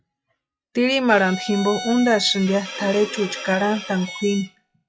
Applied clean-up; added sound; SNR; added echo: classical method log-MMSE.